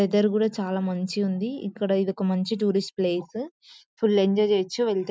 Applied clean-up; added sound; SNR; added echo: none; none; none; none.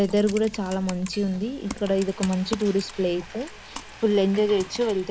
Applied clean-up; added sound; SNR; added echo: none; Computer keyboard + Frying (food); 14 dB; none.